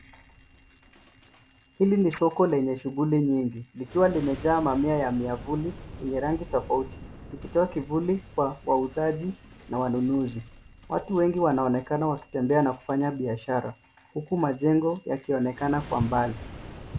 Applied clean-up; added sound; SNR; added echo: none; Boom; 18 dB; none.